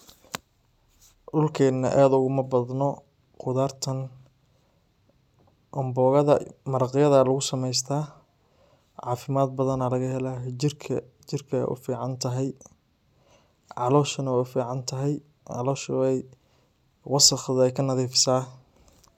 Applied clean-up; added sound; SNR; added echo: none; none; none; none.